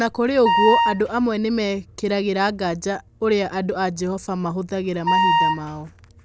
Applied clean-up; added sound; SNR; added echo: none; Wind instrument, woodwind instrument; -2 dB; none.